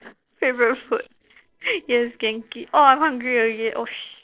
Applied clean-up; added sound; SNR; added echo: neural separator model SepFormer DNS4.